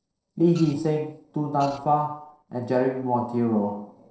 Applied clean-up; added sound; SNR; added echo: neural separator model SepFormer DNS4.